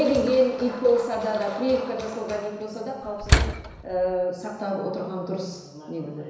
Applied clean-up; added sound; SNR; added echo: none; Slam; -1 dB; reverberation time 1.0 s.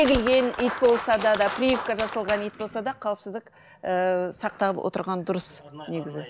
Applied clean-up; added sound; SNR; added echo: none; none; none; none.